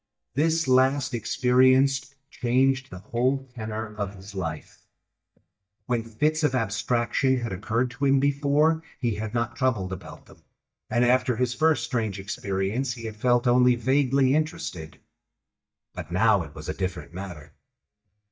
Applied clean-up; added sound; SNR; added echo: neural mask model DeepFilterNet 3.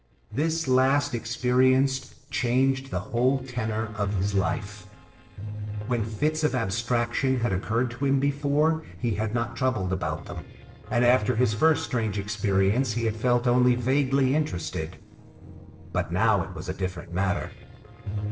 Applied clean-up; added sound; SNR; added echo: neural separator model SepFormer DNS4.